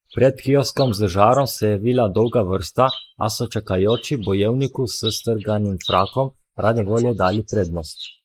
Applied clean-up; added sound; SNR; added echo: neural mask model Resemble Enhance denoiser.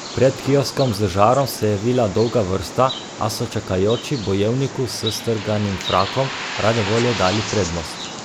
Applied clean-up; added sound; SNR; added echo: none; Bird; 10 dB; none.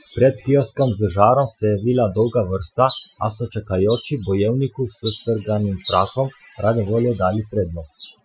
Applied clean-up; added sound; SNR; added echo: classical method Wiener filter.